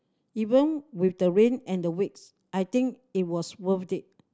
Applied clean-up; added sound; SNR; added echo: none; none; none; none.